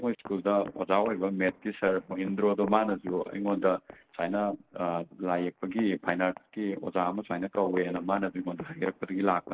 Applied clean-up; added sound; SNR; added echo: neural mask model Resemble Enhance denoiser.